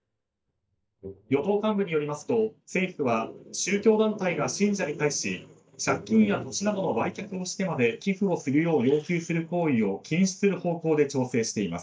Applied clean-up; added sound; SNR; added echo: neural mask model DeepFilterNet 3.